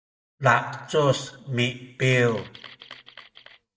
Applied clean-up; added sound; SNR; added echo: neural mask model DeepFilterNet 3.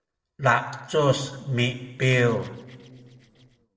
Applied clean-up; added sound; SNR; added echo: neural separator model SepFormer DNS4.